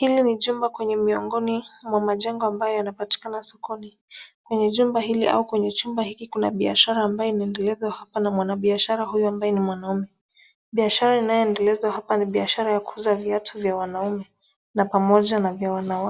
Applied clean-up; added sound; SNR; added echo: none; none; none; none.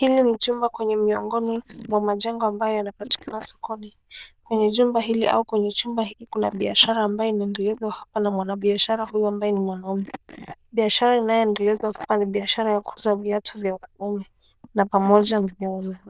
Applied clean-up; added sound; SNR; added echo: neural diffusion model UNIVERSE++.